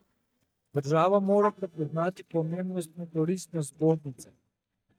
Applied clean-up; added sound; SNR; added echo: neural mask model DeepFilterNet 3.